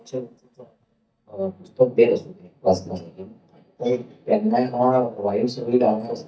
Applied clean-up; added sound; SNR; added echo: neural mask model DeepFilterNet 3.